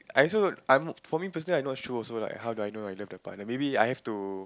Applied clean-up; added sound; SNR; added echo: none; none; none; none.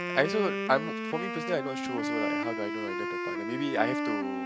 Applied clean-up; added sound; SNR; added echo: none; Wind instrument, woodwind instrument; 1 dB; none.